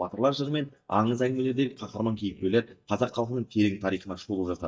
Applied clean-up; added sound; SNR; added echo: neural mask model DeepFilterNet 3.